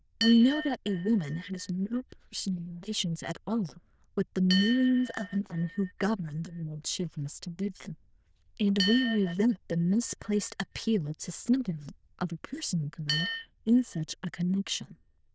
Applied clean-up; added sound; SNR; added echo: neural diffusion model UNIVERSE++.